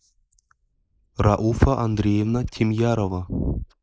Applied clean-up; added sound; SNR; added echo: neural mask model Resemble Enhance denoiser.